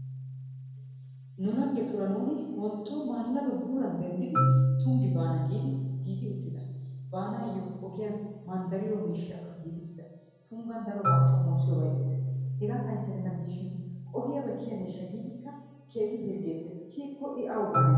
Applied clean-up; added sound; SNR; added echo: none; Marimba, xylophone; -2 dB; reverberation time 1.2 s.